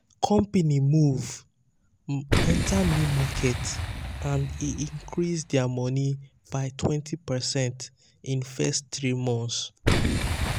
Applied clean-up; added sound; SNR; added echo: none; Boom; 4 dB; none.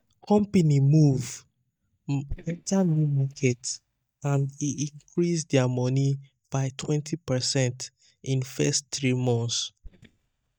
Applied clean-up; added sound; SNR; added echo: neural mask model DeepFilterNet 3.